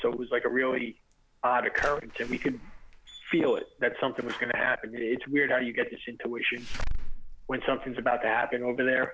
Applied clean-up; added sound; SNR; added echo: none; Slam / Alarm; 8 dB; none.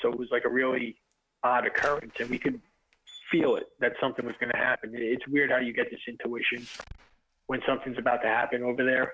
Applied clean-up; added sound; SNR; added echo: neural mask model RNNoise.